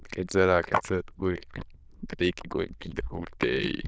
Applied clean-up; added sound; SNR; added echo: neural diffusion model UNIVERSE++.